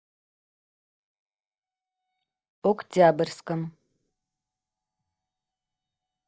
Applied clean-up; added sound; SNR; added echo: neural mask model DeepFilterNet 3.